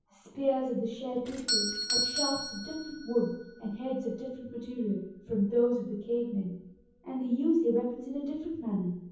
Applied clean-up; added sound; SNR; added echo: none; Doorbell; 7 dB; reverberation time 0.9 s.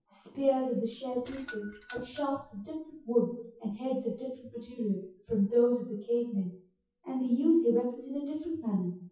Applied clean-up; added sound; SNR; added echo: classical method WPE with log-MMSE.